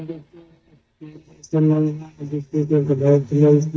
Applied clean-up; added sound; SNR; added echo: neural mask model DeepFilterNet 3.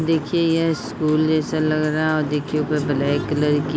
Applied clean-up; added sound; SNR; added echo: none; none; none; none.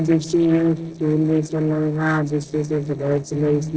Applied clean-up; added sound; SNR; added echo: neural separator model SepFormer DNS4.